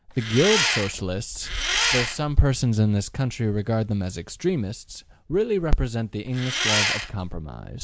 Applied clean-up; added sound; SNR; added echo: none; Engine; 2 dB; none.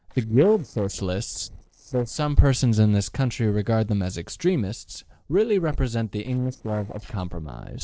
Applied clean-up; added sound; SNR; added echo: neural separator model SepFormer DNS4.